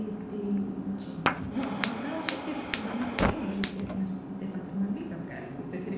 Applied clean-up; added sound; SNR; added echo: none; Fire; -2 dB; reverberation time 1.0 s.